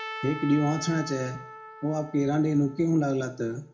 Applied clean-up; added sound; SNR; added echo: none; Trumpet; 14 dB; reverberation time 0.3 s.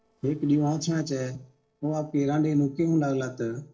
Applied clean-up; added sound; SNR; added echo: neural separator model SepFormer DNS4.